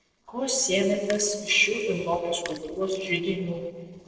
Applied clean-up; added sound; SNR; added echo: neural separator model SepFormer DNS4.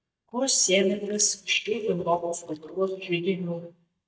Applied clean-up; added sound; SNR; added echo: neural mask model DeepFilterNet 3.